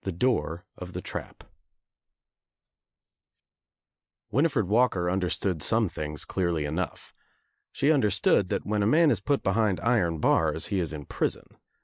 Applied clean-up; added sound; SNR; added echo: neural mask model Resemble Enhance denoiser.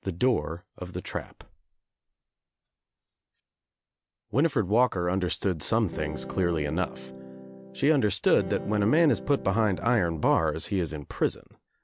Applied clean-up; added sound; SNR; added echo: none; Electric guitar / Strum; 11 dB; none.